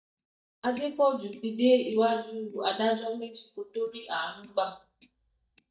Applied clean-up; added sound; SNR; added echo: neural mask model DeepFilterNet 3.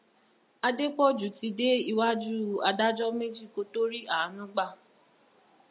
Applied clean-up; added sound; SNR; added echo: none; none; none; none.